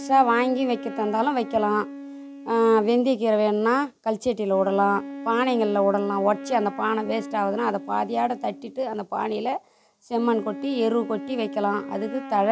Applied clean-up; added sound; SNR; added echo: none; Wind instrument, woodwind instrument; 14 dB; none.